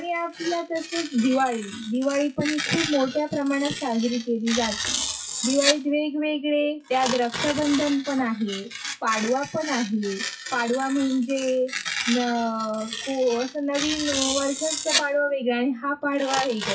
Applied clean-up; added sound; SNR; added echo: classical method WPE with log-MMSE.